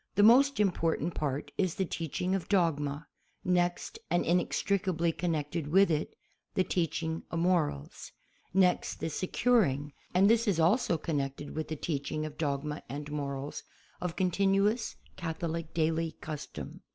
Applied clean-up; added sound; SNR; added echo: none; none; none; none.